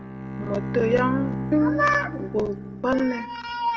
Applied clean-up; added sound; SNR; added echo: none; Bowed string instrument; 7 dB; reverberation time 0.4 s.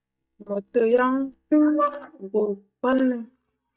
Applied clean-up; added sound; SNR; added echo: neural mask model DeepFilterNet 3.